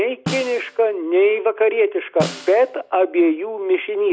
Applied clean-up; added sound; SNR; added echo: none; Snare drum; 15 dB; none.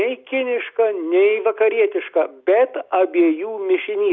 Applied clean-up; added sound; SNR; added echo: none; none; none; none.